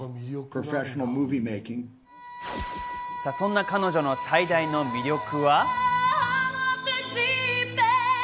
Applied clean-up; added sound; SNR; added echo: none; none; none; none.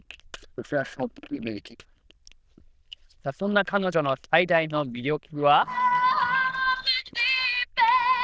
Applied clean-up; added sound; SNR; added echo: neural diffusion model UNIVERSE++.